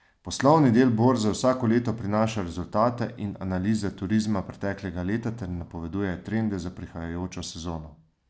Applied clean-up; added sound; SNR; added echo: none; none; none; none.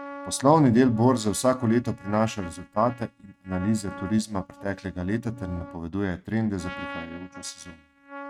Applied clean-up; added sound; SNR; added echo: neural mask model RNNoise.